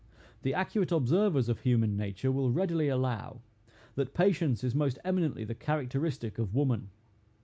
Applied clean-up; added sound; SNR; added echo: none; none; none; none.